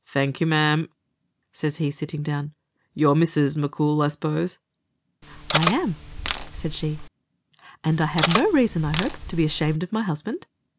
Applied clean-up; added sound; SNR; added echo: none; Cutlery, silverware; 2 dB; none.